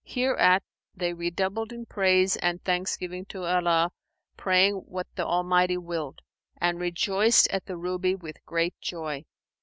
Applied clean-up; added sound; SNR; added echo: none; none; none; none.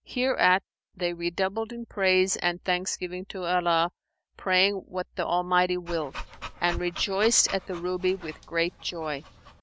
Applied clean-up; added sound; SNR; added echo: none; Dog; 13 dB; none.